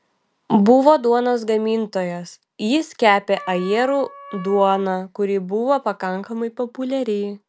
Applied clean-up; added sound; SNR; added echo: none; Wind instrument, woodwind instrument; 18 dB; none.